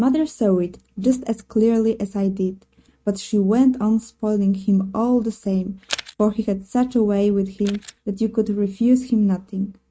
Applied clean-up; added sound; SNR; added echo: neural mask model RNNoise.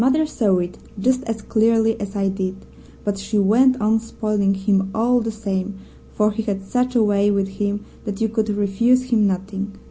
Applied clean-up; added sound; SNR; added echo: none; none; none; none.